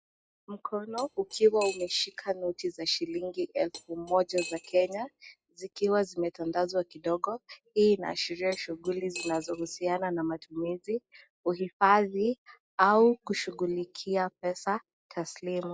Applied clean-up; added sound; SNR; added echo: classical method log-MMSE.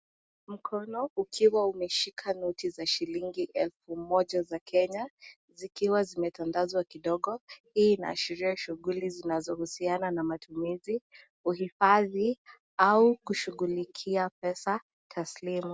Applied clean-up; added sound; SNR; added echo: none; none; none; none.